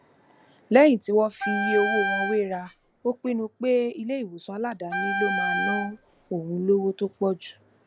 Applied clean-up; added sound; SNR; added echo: none; Wind instrument, woodwind instrument; 4 dB; none.